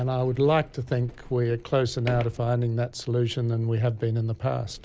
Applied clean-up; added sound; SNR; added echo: none; Sliding door; 19 dB; none.